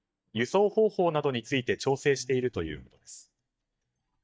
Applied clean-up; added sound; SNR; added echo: neural mask model DeepFilterNet 3.